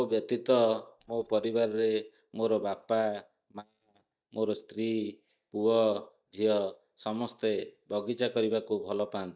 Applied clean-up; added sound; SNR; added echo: neural mask model DeepFilterNet 3.